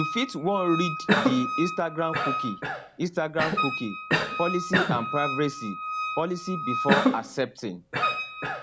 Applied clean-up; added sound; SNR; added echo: none; Cough + Wind instrument, woodwind instrument; -1 dB; none.